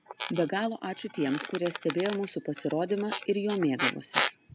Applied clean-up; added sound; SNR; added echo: none; Squeak; 5 dB; none.